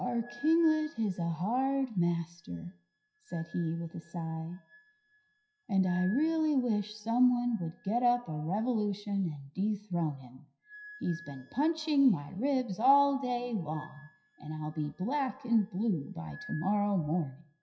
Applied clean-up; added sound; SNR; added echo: classical method WPE with log-MMSE.